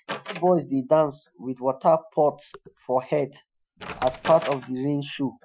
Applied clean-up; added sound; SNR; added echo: classical method Wiener filter.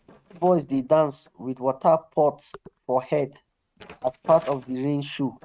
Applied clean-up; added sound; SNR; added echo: neural mask model RNNoise.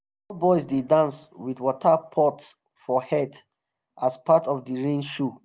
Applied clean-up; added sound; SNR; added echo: none; none; none; none.